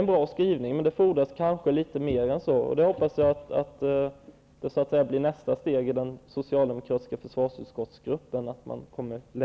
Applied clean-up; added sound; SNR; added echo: none; none; none; none.